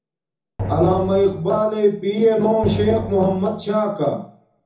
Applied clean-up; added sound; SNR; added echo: none; Drum; 10 dB; reverberation time 0.6 s.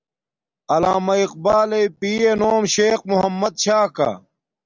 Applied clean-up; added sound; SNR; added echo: none; none; none; none.